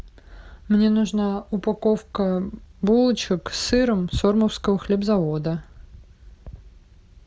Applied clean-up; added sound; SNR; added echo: none; none; none; none.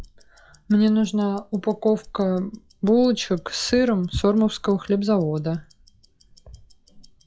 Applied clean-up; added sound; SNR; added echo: classical method log-MMSE.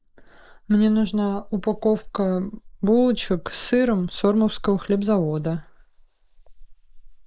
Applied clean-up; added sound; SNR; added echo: neural mask model Resemble Enhance denoiser.